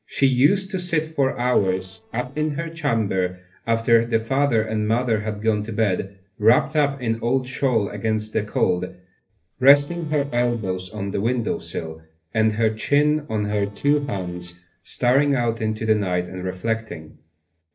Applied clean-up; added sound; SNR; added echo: neural separator model SepFormer DNS4.